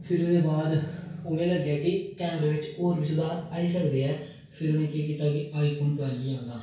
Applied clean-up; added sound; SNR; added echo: none; none; none; reverberation time 0.6 s.